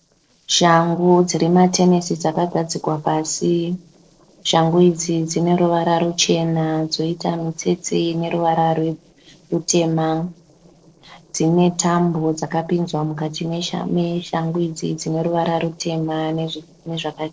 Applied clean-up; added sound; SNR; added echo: neural separator model SepFormer DNS4.